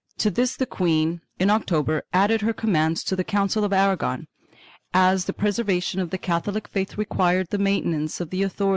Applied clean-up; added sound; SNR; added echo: none; none; none; none.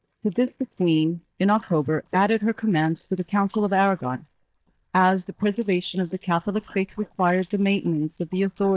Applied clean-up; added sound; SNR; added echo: neural mask model DeepFilterNet 3.